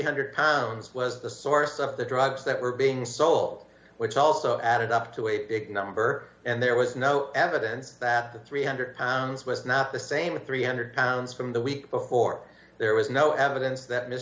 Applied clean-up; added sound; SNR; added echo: none; none; none; none.